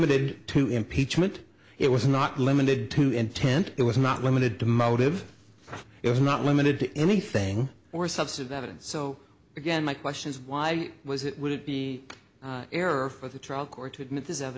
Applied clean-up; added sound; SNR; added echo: none; none; none; none.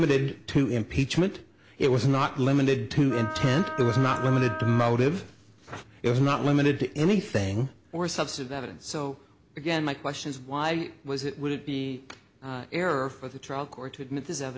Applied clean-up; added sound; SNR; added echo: none; Wind instrument, woodwind instrument; 8 dB; none.